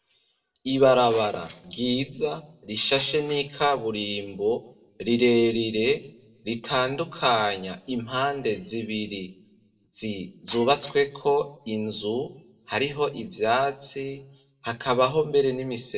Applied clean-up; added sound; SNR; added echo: neural separator model SepFormer DNS4.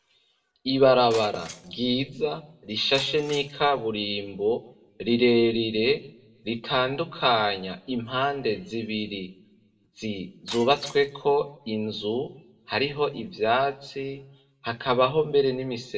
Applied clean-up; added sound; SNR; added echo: none; Shatter; 20 dB; reverberation time 0.5 s.